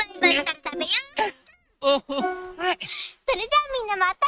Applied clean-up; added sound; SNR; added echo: neural mask model RNNoise.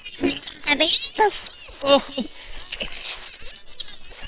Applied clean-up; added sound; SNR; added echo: neural separator model SepFormer WHAM!.